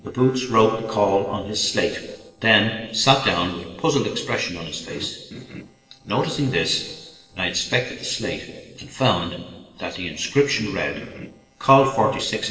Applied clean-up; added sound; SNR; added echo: neural separator model SepFormer DNS4.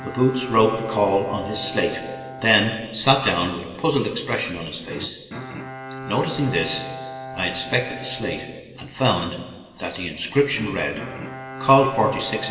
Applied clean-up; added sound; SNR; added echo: none; Bowed string instrument; 13 dB; reverberation time 1.4 s.